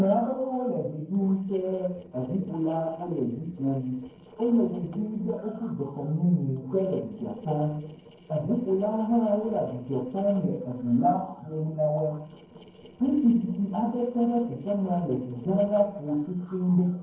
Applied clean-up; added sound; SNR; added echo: neural separator model SepFormer DNS4.